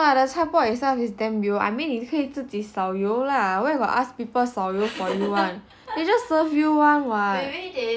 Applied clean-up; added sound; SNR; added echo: none; none; none; none.